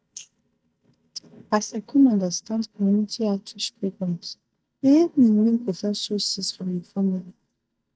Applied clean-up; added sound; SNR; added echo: neural mask model DeepFilterNet 3.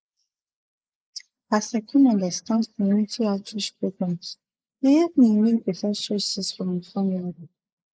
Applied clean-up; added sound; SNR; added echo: neural mask model Resemble Enhance denoiser.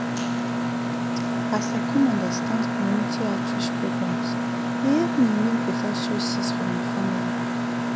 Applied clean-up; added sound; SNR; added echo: none; Mechanisms; -3 dB; none.